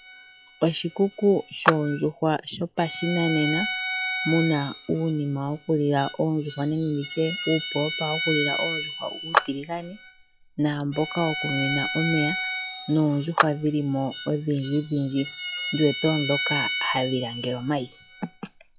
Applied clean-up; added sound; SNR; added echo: classical method log-MMSE.